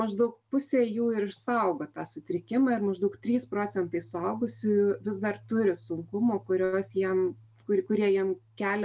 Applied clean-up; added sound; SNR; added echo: none; none; none; none.